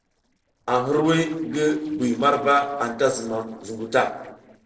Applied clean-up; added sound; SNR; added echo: neural separator model SepFormer DNS4.